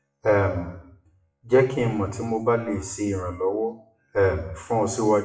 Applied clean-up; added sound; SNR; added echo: classical method WPE with log-MMSE.